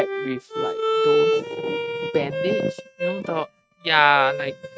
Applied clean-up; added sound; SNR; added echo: neural mask model RNNoise.